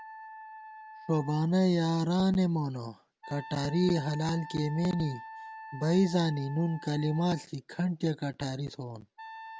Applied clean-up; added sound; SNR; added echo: none; Wind instrument, woodwind instrument; 17 dB; none.